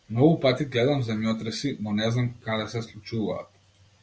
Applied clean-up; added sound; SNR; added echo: none; none; none; none.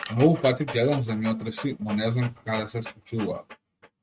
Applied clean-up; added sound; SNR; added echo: neural mask model RNNoise.